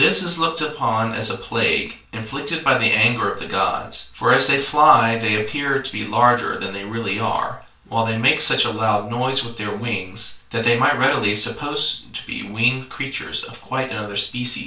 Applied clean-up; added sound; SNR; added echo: none; none; none; reverberation time 0.3 s.